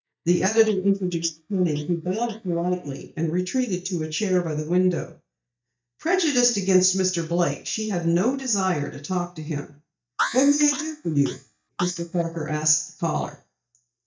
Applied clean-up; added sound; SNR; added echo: neural mask model DeepFilterNet 3.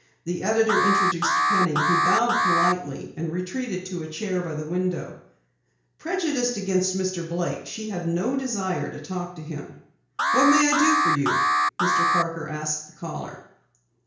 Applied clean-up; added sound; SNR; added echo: none; Alarm; -3 dB; reverberation time 0.5 s.